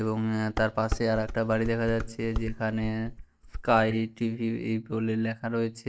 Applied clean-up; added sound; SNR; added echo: neural mask model DeepFilterNet 3.